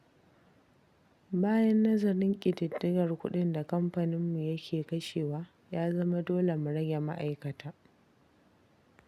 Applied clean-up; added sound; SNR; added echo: none; none; none; none.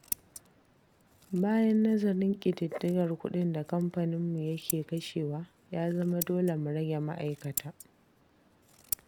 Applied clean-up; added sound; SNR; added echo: none; Scissors; 14 dB; none.